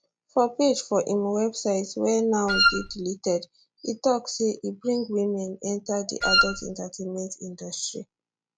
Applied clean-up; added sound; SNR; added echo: none; Wind instrument, woodwind instrument; -4 dB; none.